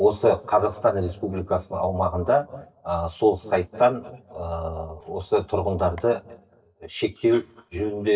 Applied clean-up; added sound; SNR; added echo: neural mask model DeepFilterNet 3.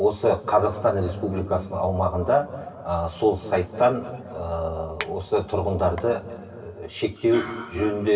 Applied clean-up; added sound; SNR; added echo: none; Chink, clink; 19 dB; reverberation time 2.3 s.